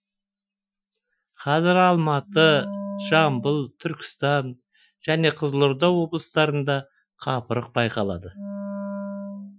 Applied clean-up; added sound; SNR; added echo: classical method Wiener filter.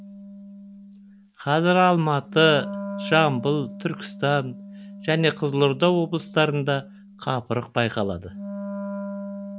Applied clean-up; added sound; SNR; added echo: none; Wind instrument, woodwind instrument; 13 dB; none.